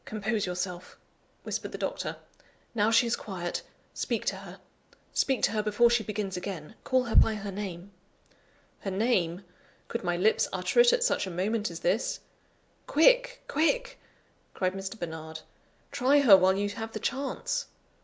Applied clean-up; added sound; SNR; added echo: none; none; none; none.